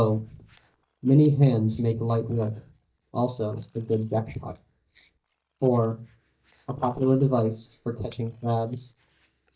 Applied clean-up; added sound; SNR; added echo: neural mask model DeepFilterNet 3.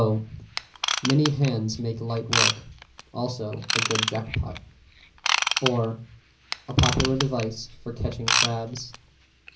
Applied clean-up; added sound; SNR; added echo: none; Ratchet, pawl / Tools; 2 dB; reverberation time 0.5 s.